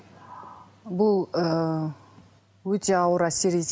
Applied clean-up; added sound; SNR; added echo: none; none; none; none.